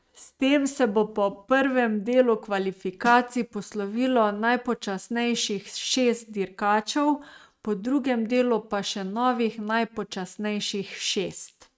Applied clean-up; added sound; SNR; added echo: neural mask model RNNoise.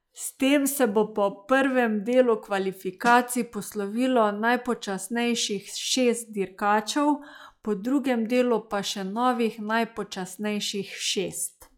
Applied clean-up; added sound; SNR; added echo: classical method log-MMSE.